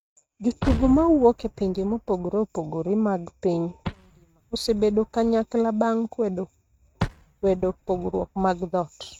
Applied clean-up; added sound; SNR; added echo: neural mask model RNNoise.